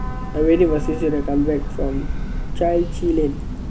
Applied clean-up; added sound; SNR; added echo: none; Train / Breathing; 3 dB; none.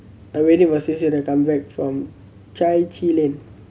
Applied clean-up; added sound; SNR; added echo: none; none; none; none.